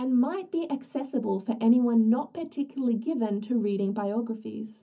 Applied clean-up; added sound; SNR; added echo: none; none; none; reverberation time 0.4 s.